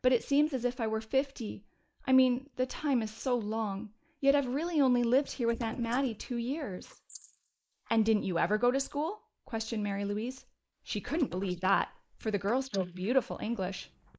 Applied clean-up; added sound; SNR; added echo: neural mask model Resemble Enhance denoiser.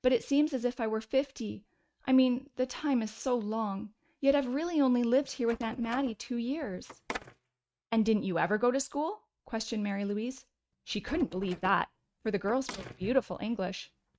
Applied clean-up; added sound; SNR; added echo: neural mask model RNNoise.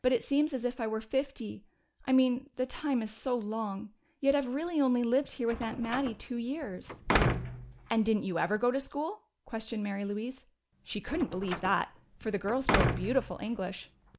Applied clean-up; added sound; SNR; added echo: none; Slam; 3 dB; none.